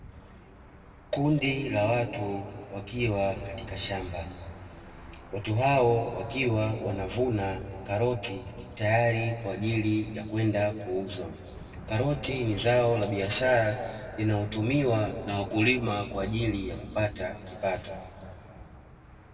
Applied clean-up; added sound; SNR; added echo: none; Engine / Aircraft; 18 dB; reverberation time 2.4 s.